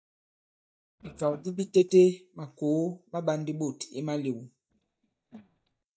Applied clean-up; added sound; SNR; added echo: neural mask model DeepFilterNet 3.